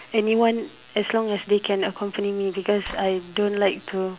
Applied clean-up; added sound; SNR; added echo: none; Clapping; 18 dB; none.